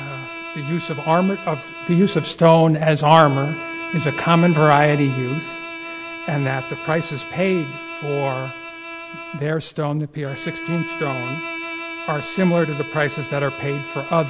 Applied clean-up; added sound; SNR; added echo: none; Bowed string instrument; 11 dB; none.